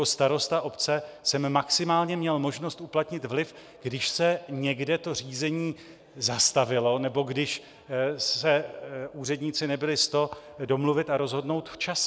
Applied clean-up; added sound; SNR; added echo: none; none; none; none.